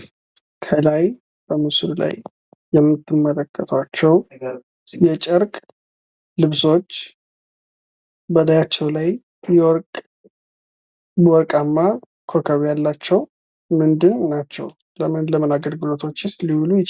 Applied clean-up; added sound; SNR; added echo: none; none; none; none.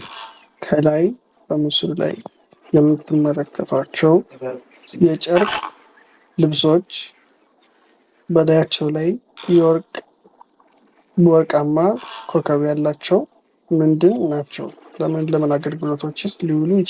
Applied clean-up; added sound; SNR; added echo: neural separator model SepFormer DNS4.